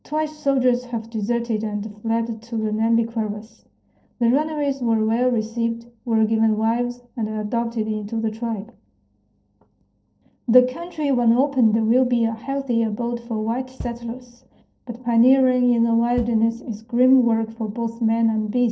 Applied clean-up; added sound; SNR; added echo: neural separator model SepFormer DNS4.